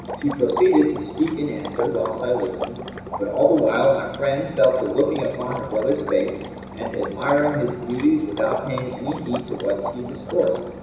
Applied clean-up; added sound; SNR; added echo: none; Water / Liquid; 11 dB; reverberation time 1.0 s.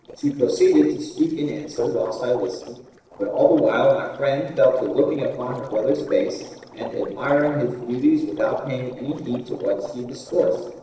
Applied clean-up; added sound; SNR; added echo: neural separator model SepFormer DNS4.